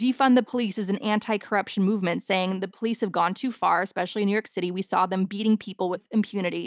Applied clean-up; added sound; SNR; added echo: none; none; none; none.